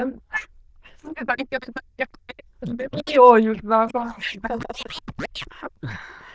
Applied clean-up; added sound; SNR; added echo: neural diffusion model UNIVERSE++.